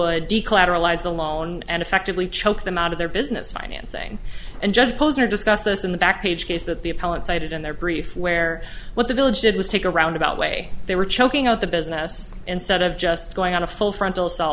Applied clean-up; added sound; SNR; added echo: none; none; none; none.